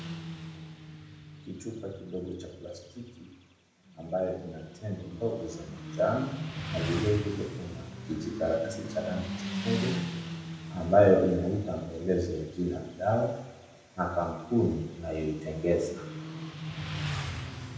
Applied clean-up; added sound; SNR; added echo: none; Motorcycle; 8 dB; reverberation time 0.8 s.